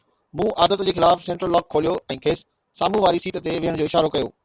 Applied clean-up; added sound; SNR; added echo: none; none; none; none.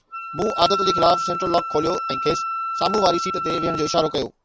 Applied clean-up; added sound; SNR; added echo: none; Wind instrument, woodwind instrument; 4 dB; none.